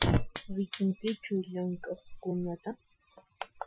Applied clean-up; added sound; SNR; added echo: classical method Wiener filter.